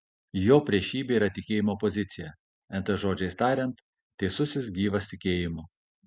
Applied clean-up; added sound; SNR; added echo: none; none; none; none.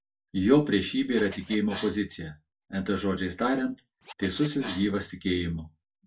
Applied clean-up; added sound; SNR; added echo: none; Scratching (performance technique); 18 dB; reverberation time 0.1 s.